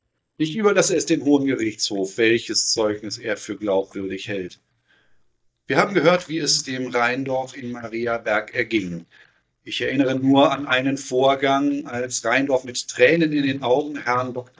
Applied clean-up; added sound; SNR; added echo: neural mask model DeepFilterNet 3.